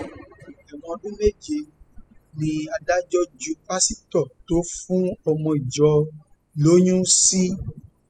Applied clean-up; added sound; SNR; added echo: classical method spectral subtraction.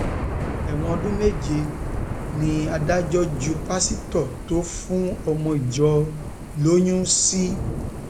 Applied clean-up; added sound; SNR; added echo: none; Thunder / Rain; 5 dB; none.